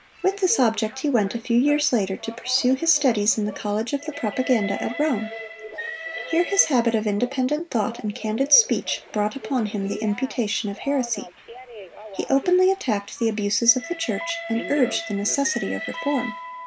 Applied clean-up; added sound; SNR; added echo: none; Telephone + Train; 13 dB; none.